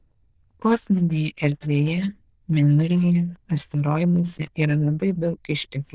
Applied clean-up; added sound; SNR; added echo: neural diffusion model UNIVERSE++.